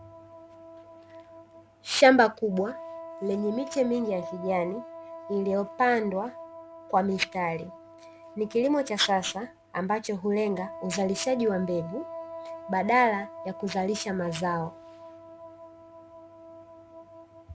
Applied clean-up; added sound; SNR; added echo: none; Wind instrument, woodwind instrument; 15 dB; none.